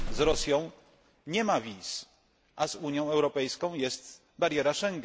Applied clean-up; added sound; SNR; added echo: none; Explosion; 11 dB; none.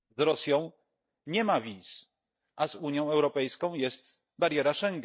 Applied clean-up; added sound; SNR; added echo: neural mask model DeepFilterNet 3.